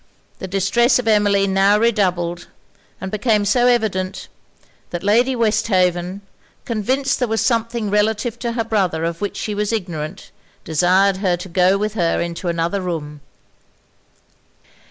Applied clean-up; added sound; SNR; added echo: none; none; none; none.